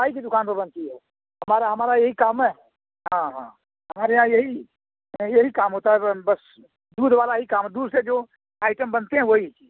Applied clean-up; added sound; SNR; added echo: none; none; none; none.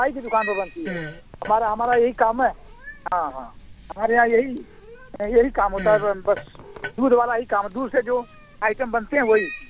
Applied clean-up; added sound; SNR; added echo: none; Fart + Cat; 14 dB; none.